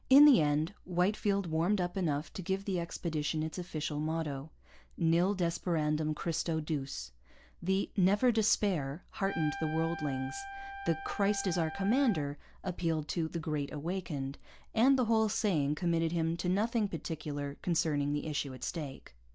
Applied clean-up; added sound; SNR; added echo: none; Trumpet; 11 dB; none.